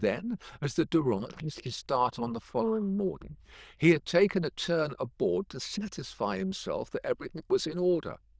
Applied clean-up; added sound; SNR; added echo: neural diffusion model UNIVERSE++.